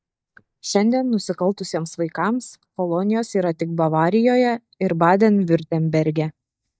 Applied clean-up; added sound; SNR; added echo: neural mask model DeepFilterNet 3.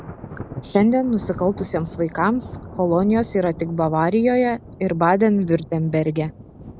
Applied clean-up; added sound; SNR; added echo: none; Thunder; 16 dB; none.